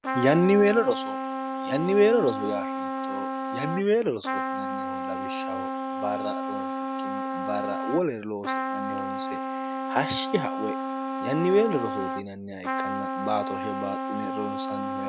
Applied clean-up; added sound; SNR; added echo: none; Trumpet; 3 dB; none.